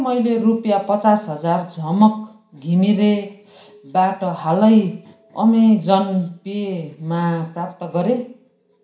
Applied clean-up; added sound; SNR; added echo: none; none; none; reverberation time 0.5 s.